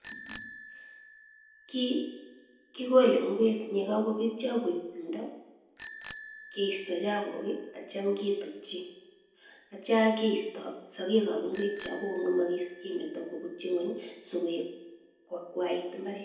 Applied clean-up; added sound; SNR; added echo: none; Bicycle bell; 13 dB; reverberation time 0.8 s.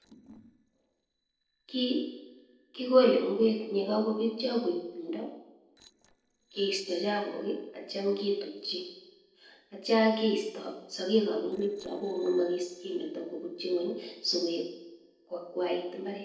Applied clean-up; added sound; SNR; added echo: neural separator model SepFormer DNS4.